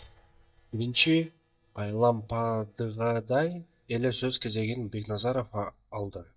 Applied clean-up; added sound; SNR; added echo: neural mask model DeepFilterNet 3.